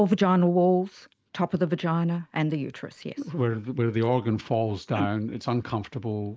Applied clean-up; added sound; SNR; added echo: neural mask model Resemble Enhance denoiser.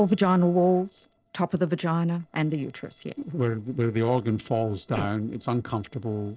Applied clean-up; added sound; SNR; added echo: neural separator model SepFormer DNS4.